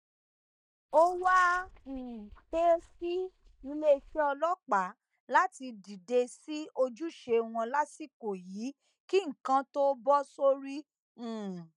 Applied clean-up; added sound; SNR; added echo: neural mask model DeepFilterNet 3.